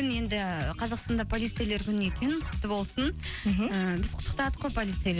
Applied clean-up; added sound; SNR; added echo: none; none; none; none.